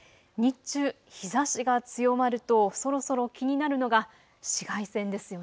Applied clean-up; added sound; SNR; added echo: none; none; none; none.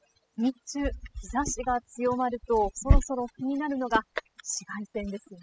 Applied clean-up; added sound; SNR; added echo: classical method spectral subtraction.